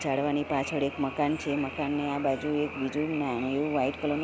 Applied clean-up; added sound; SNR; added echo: none; Frog; 14 dB; none.